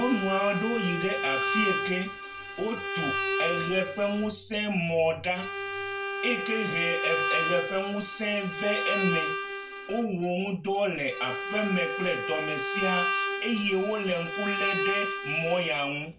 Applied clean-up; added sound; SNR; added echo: none; Bowed string instrument; 3 dB; reverberation time 0.2 s.